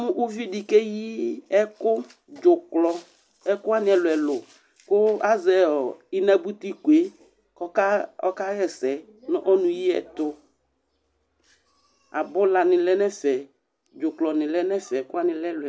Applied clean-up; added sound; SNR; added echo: none; none; none; none.